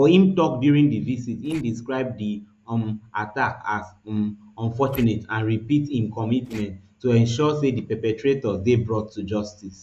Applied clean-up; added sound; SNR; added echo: neural mask model Resemble Enhance denoiser.